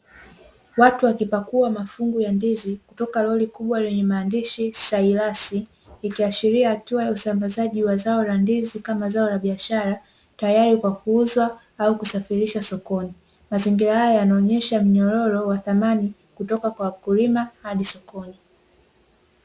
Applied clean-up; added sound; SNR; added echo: none; none; none; none.